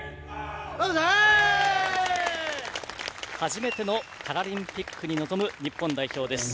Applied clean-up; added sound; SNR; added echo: none; none; none; none.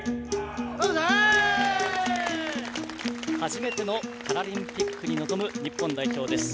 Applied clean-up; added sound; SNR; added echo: none; Acoustic guitar; 3 dB; none.